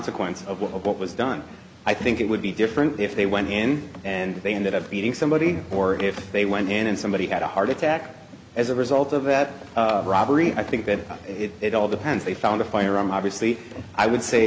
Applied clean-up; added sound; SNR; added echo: none; none; none; none.